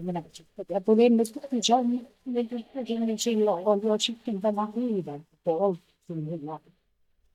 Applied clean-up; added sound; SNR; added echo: neural mask model DeepFilterNet 3.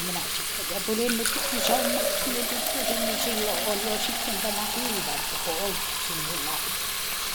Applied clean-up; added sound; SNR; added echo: none; Fill (with liquid); -5 dB; none.